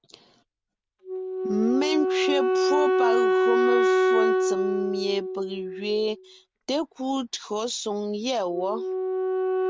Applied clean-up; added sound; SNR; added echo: none; Wind instrument, woodwind instrument; -4 dB; none.